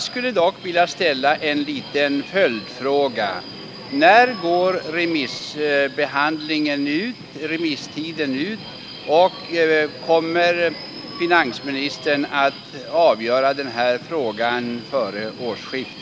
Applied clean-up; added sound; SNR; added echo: none; Subway, metro, underground; 15 dB; none.